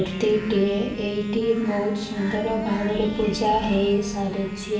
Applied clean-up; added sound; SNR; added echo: none; Wind instrument, woodwind instrument; 16 dB; reverberation time 0.7 s.